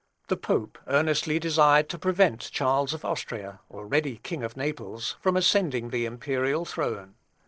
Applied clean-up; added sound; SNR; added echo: neural separator model SepFormer DNS4.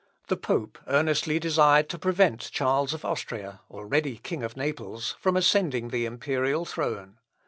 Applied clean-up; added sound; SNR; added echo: none; none; none; none.